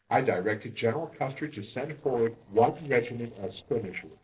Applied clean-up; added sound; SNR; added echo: neural separator model SepFormer DNS4.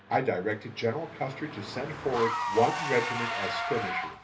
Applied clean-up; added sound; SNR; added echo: none; Engine / Car; 4 dB; reverberation time 0.3 s.